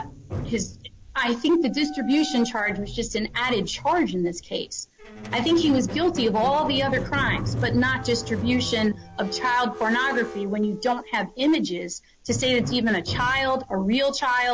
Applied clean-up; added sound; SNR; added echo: none; Squeak; 11 dB; none.